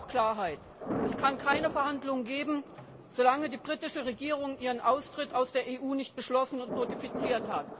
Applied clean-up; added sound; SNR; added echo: none; Thunder; 9 dB; none.